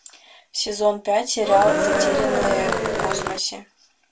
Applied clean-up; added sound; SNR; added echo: none; Cheering; -2 dB; reverberation time 0.2 s.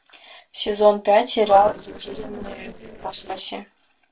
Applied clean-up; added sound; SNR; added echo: neural separator model SepFormer DNS4.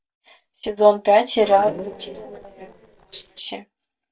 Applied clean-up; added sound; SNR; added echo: neural mask model DeepFilterNet 3.